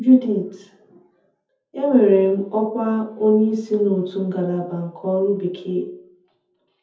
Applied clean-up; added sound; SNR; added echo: none; none; none; reverberation time 0.5 s.